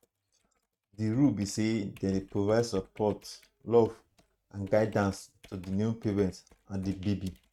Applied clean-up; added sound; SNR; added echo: neural mask model RNNoise.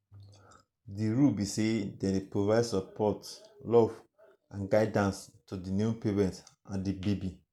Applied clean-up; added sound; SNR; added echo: none; none; none; none.